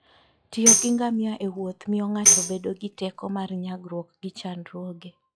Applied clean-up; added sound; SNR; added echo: classical method log-MMSE.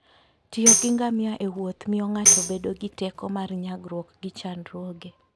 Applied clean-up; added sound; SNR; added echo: none; Tambourine; -5 dB; none.